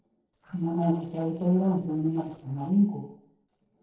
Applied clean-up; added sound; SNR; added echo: neural separator model SepFormer DNS4.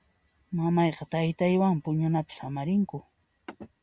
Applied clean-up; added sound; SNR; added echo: none; none; none; none.